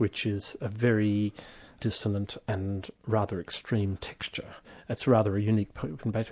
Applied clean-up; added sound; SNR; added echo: none; none; none; none.